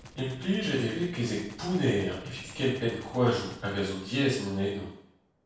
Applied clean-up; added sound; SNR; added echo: none; Gunshot, gunfire; 20 dB; reverberation time 0.7 s.